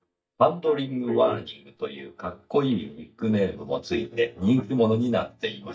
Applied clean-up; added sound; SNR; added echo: neural mask model DeepFilterNet 3.